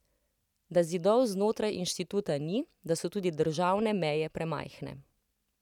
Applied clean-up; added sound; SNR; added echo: none; none; none; none.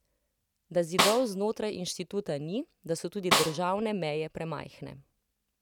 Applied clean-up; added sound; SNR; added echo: none; Snare drum; -2 dB; none.